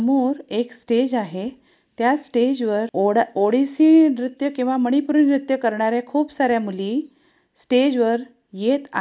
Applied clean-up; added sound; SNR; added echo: none; none; none; none.